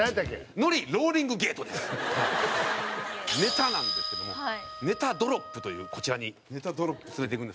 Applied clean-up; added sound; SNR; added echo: none; Wind instrument, woodwind instrument; 16 dB; none.